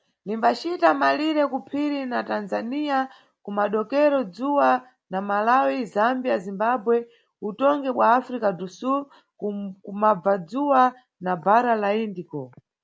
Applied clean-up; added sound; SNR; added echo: none; none; none; none.